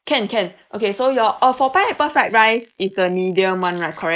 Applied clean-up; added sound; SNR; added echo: neural mask model Resemble Enhance denoiser.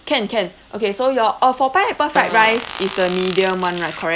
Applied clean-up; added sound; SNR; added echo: none; Fart; 11 dB; none.